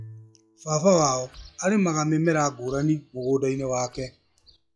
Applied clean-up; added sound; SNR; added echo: classical method log-MMSE.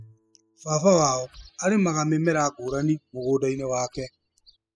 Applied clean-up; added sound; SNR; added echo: classical method spectral subtraction.